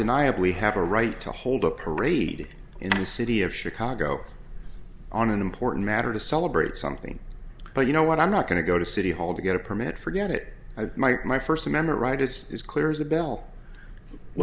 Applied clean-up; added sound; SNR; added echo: none; none; none; none.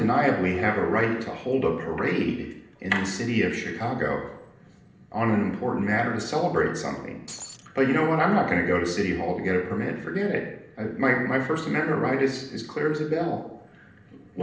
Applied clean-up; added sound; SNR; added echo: neural separator model SepFormer DNS4.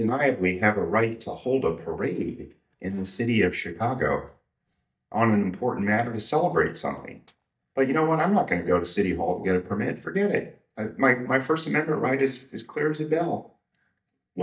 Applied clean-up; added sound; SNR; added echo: neural mask model DeepFilterNet 3.